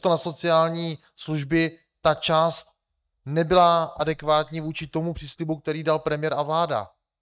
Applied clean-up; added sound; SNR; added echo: neural mask model DeepFilterNet 3.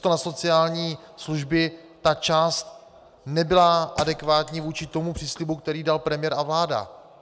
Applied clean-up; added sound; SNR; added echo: none; Thump, thud; 19 dB; none.